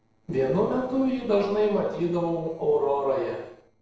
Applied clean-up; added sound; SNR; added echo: neural separator model SepFormer DNS4.